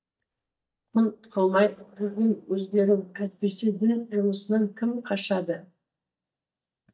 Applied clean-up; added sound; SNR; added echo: neural mask model DeepFilterNet 3.